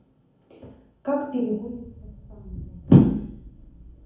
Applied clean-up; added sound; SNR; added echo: none; none; none; reverberation time 0.7 s.